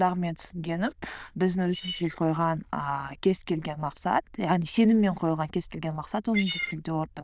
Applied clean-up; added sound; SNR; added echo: neural diffusion model UNIVERSE++.